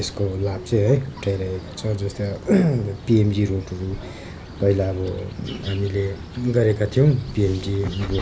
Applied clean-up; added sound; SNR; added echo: none; Bird vocalization, bird call, bird song; 14 dB; none.